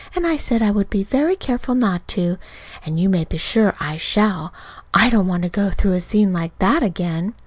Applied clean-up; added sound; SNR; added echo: none; none; none; none.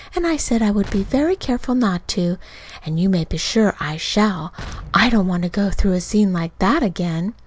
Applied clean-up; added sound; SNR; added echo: none; Explosion; 18 dB; none.